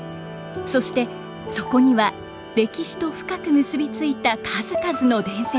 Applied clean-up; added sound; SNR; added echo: none; none; none; none.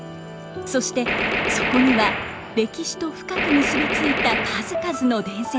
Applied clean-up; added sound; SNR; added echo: none; Gunshot, gunfire; 1 dB; none.